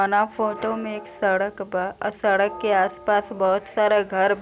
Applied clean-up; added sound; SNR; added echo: none; Bell; 20 dB; none.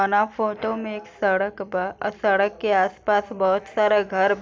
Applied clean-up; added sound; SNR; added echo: none; none; none; none.